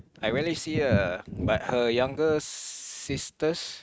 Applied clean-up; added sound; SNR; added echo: neural mask model RNNoise.